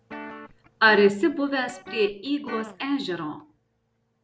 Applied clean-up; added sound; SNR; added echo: none; Guitar; 14 dB; none.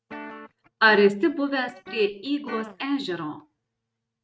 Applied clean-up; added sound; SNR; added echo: neural mask model RNNoise.